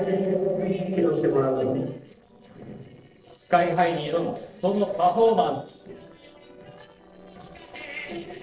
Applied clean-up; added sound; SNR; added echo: neural separator model SepFormer DNS4.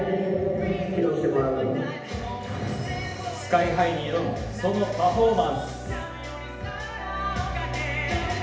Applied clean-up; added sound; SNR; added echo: none; Electric guitar; 18 dB; reverberation time 0.8 s.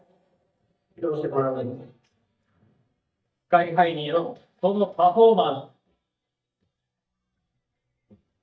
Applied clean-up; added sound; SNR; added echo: neural mask model DeepFilterNet 3.